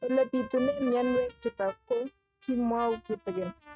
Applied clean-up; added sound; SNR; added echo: neural mask model RNNoise.